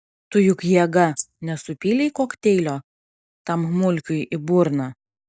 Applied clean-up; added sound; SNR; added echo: neural mask model DeepFilterNet 3.